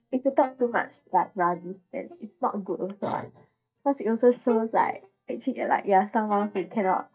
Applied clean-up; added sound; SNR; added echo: neural mask model DeepFilterNet 3.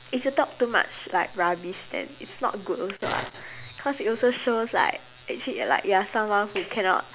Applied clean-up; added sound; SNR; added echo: none; none; none; none.